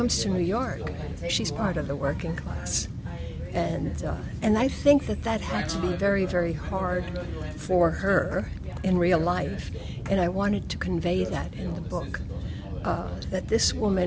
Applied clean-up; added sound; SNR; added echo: none; none; none; none.